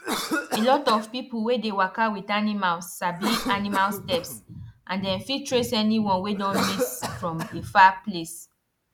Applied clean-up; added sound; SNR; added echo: none; Cough; 9 dB; none.